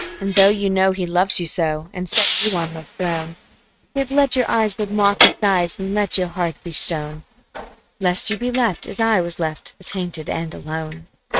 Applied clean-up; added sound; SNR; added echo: neural mask model RNNoise.